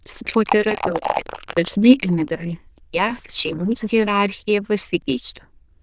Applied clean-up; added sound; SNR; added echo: neural diffusion model UNIVERSE++.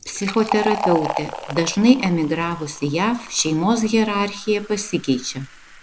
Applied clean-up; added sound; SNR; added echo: none; Fill (with liquid); 10 dB; none.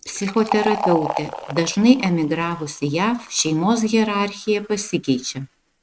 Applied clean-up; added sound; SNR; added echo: neural mask model RNNoise.